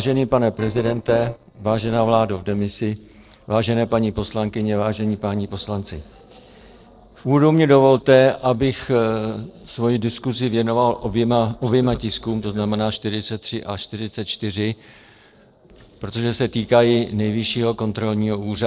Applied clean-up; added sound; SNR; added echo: neural separator model SepFormer DNS4.